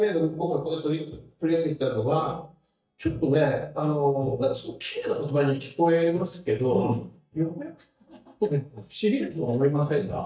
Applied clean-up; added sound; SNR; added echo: neural mask model DeepFilterNet 3.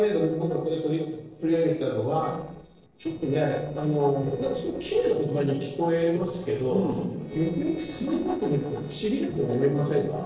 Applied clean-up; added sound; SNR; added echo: neural separator model SepFormer DNS4.